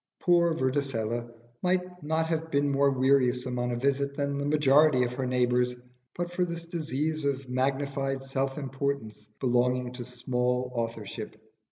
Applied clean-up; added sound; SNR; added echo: none; none; none; none.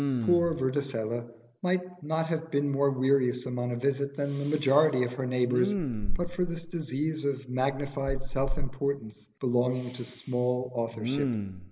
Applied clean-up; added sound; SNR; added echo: none; Respiratory sounds; 5 dB; none.